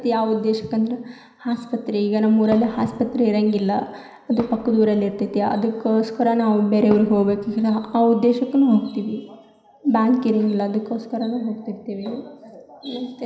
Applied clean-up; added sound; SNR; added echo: none; Fireworks; 17 dB; reverberation time 0.9 s.